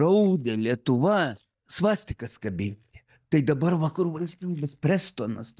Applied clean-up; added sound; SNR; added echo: neural mask model DeepFilterNet 3.